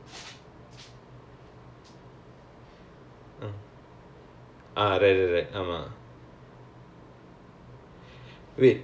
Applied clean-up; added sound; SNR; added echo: none; none; none; none.